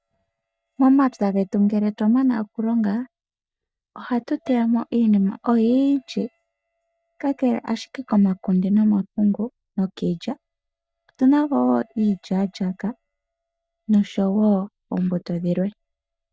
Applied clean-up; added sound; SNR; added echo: neural mask model DeepFilterNet 3.